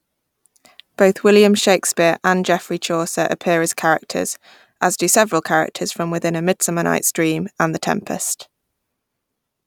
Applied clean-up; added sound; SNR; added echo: none; none; none; none.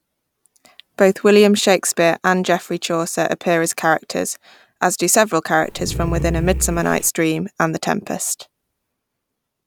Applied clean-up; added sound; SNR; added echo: none; Growling; 6 dB; none.